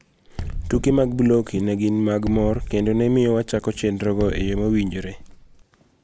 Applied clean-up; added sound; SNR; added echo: none; Bass drum; 10 dB; none.